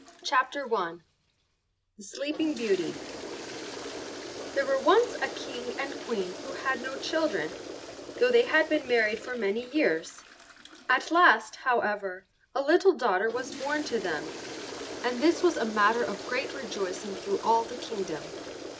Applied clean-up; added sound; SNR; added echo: none; Toilet flush; 12 dB; none.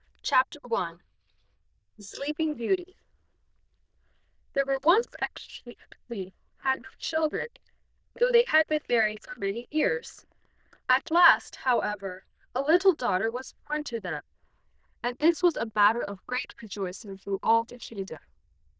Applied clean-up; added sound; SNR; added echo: neural diffusion model UNIVERSE++.